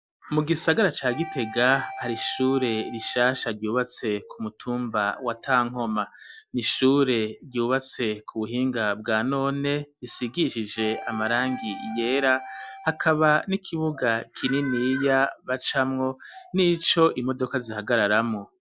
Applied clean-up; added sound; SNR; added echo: none; Wind instrument, woodwind instrument; 14 dB; none.